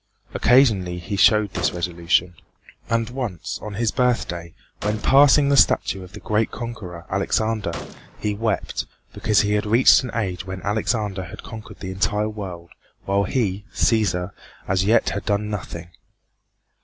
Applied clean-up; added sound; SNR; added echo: none; Gunshot, gunfire; 18 dB; none.